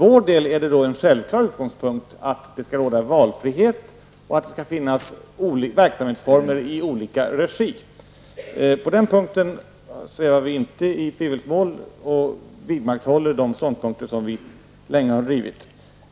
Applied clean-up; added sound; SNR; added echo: none; none; none; none.